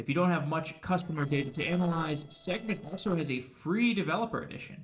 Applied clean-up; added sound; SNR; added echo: neural separator model SepFormer DNS4.